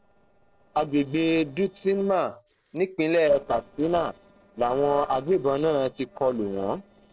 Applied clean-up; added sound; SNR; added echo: neural separator model SepFormer DNS4.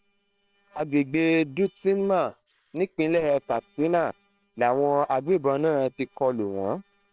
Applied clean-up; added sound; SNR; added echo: neural separator model SepFormer WHAM!.